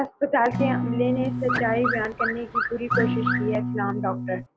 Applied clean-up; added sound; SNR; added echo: none; Alarm / Car + Acoustic guitar / Strum; 0 dB; none.